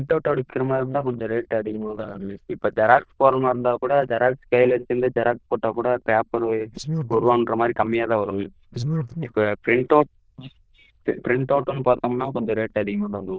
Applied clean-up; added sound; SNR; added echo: neural diffusion model UNIVERSE++.